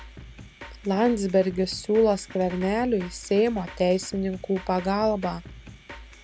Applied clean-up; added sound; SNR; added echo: none; Drum kit; 17 dB; none.